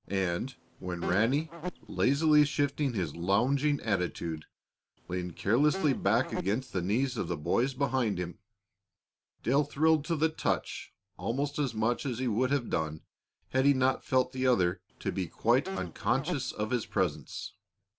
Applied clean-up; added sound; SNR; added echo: none; Insect; 13 dB; none.